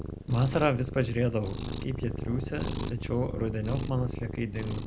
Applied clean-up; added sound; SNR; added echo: none; Cat; 5 dB; none.